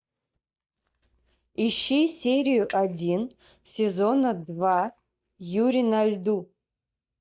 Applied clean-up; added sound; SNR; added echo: neural mask model DeepFilterNet 3.